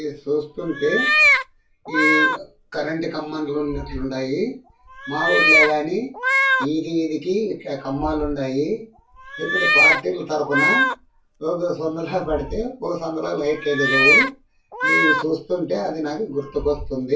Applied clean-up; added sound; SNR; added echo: none; Meow; -1 dB; reverberation time 0.2 s.